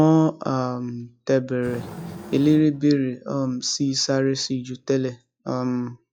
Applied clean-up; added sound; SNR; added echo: classical method log-MMSE.